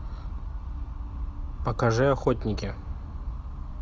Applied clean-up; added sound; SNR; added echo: none; none; none; none.